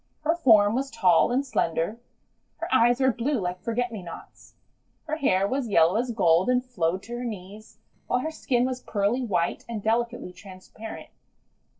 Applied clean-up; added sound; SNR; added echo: neural separator model SepFormer DNS4.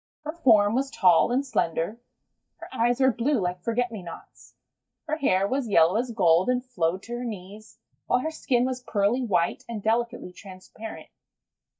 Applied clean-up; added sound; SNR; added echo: neural mask model DeepFilterNet 3.